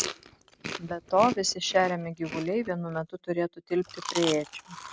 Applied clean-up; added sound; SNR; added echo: none; Chewing, mastication; 10 dB; none.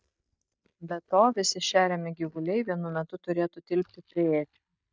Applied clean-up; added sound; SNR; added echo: neural mask model DeepFilterNet 3.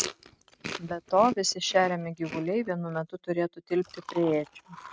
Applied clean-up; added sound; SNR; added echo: neural mask model RNNoise.